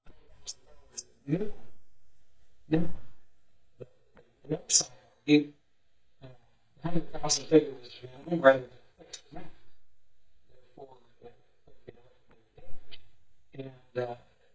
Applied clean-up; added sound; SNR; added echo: neural mask model DeepFilterNet 3.